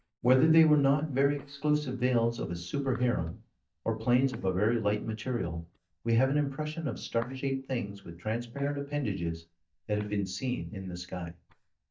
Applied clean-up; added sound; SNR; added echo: neural mask model DeepFilterNet 3.